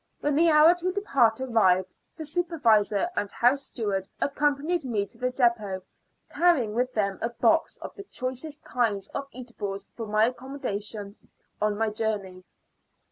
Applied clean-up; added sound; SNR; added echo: none; none; none; none.